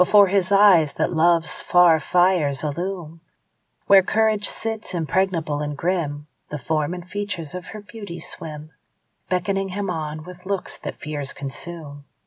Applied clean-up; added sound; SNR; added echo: none; none; none; none.